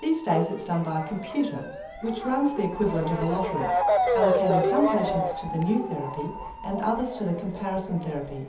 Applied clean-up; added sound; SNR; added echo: none; Motor vehicle (road) / Siren; 1 dB; reverberation time 0.7 s.